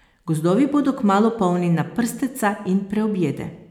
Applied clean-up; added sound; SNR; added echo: none; none; none; none.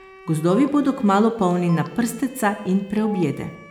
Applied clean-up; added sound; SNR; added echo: none; Bowed string instrument + Telephone; 20 dB; none.